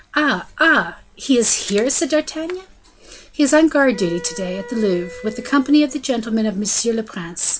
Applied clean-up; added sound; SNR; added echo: none; Wind instrument, woodwind instrument; 17 dB; none.